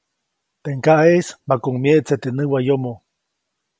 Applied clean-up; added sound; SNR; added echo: none; none; none; none.